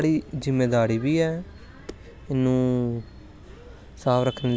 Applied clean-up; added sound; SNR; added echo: none; none; none; none.